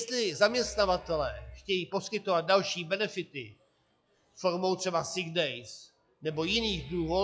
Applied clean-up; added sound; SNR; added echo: classical method log-MMSE.